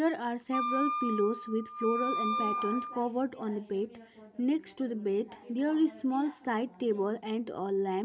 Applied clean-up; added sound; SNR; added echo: none; Wind instrument, woodwind instrument; 2 dB; none.